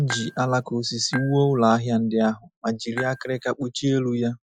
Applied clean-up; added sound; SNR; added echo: classical method Wiener filter.